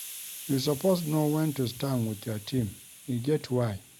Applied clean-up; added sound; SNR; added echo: none; Hiss; 16 dB; none.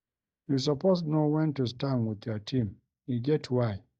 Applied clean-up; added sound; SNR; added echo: neural mask model DeepFilterNet 3.